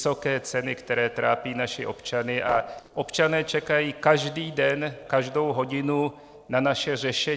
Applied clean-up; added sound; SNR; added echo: neural separator model SepFormer DNS4.